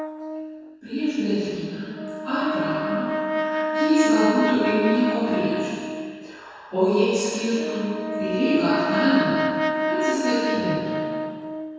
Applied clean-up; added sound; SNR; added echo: none; Brass instrument; 3 dB; reverberation time 2.2 s.